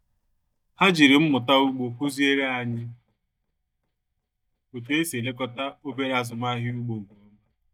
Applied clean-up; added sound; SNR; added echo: neural mask model DeepFilterNet 3.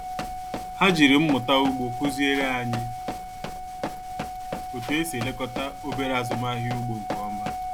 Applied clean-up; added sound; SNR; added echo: none; Organ + Run; 6 dB; none.